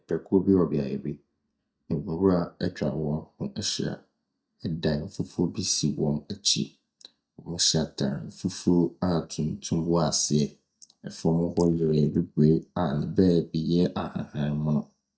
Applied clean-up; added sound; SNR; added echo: neural mask model DeepFilterNet 3.